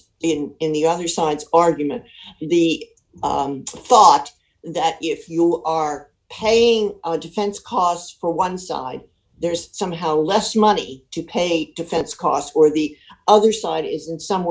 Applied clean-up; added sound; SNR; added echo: none; none; none; none.